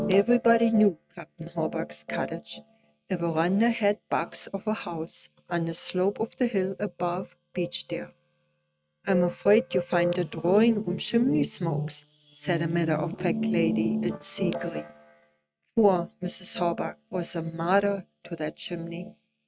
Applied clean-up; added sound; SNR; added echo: neural mask model RNNoise.